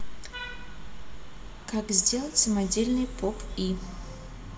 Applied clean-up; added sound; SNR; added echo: none; Vehicle horn, car horn, honking; 19 dB; reverberation time 2.7 s.